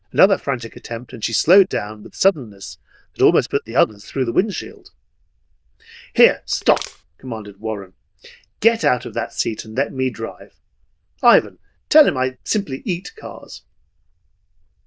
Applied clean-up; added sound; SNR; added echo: neural diffusion model UNIVERSE++.